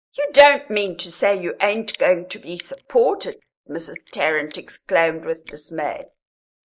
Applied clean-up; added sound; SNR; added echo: neural mask model Resemble Enhance denoiser.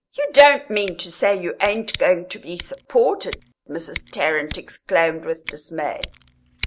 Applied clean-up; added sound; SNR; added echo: none; Scissors; 17 dB; none.